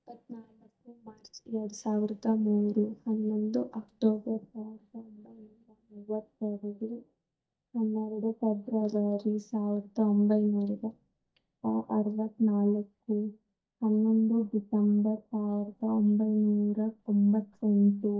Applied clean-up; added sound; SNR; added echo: neural mask model DeepFilterNet 3.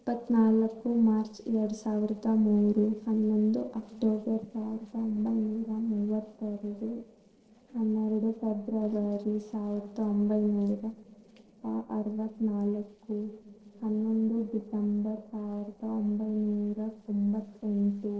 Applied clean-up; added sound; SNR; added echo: neural separator model SepFormer DNS4.